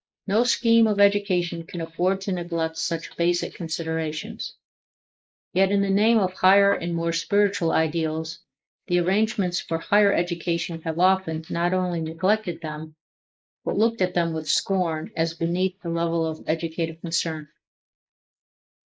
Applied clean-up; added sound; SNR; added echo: neural mask model Resemble Enhance denoiser.